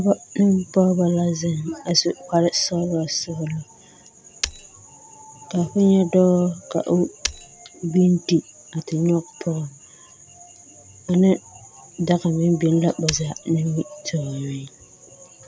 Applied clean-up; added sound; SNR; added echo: none; Shatter; 8 dB; none.